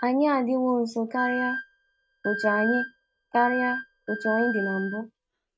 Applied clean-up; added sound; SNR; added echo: neural mask model RNNoise.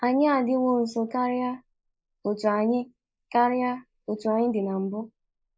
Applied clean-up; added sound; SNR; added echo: neural mask model Resemble Enhance denoiser.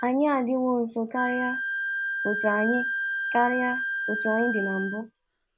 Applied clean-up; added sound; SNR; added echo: none; Wind instrument, woodwind instrument; 3 dB; none.